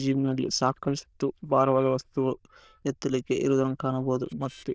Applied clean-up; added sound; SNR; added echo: neural diffusion model UNIVERSE++.